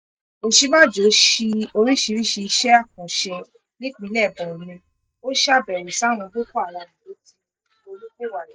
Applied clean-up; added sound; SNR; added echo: neural mask model DeepFilterNet 3.